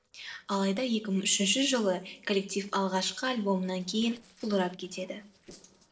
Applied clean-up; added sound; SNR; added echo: neural separator model SepFormer DNS4.